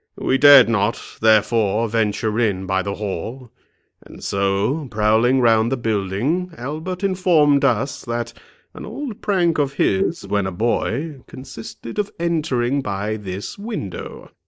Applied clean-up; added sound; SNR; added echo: neural mask model Resemble Enhance denoiser.